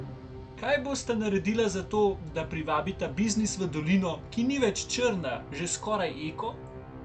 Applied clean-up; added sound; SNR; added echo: none; Fixed-wing aircraft, airplane + Musical instrument; 13 dB; none.